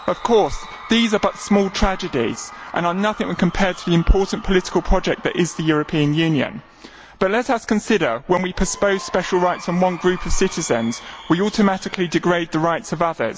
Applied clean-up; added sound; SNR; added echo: none; Crowd / Cheering; 19 dB; none.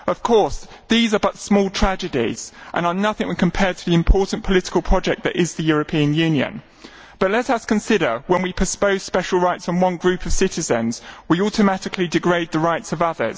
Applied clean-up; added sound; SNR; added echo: none; none; none; none.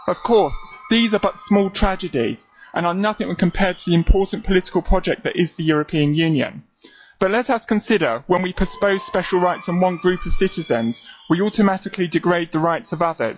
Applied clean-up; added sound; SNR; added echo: classical method log-MMSE.